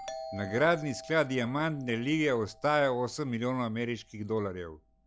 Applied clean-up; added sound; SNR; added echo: none; Doorbell; 17 dB; none.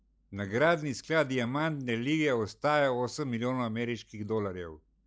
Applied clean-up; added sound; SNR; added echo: none; none; none; none.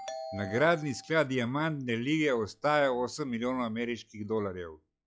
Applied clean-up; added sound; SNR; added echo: classical method log-MMSE.